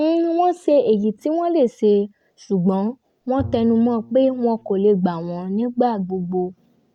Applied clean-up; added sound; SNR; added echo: none; Bowed string instrument; 19 dB; none.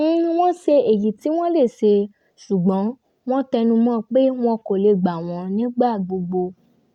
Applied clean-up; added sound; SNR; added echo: none; none; none; none.